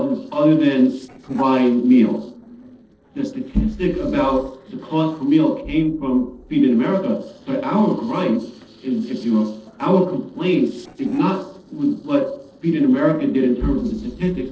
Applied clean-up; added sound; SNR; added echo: neural separator model SepFormer DNS4.